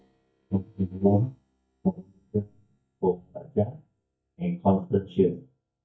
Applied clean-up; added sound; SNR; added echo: neural mask model DeepFilterNet 3.